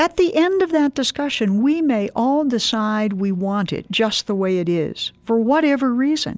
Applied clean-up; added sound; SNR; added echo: none; none; none; none.